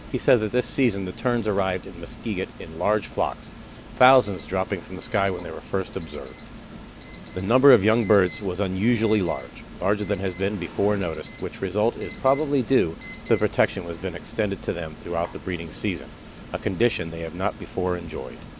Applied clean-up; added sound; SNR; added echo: none; Alarm; -1 dB; none.